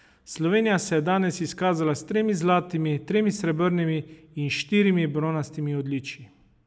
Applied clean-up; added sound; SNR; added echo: none; none; none; none.